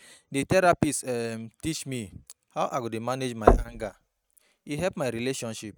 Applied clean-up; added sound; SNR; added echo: neural mask model RNNoise.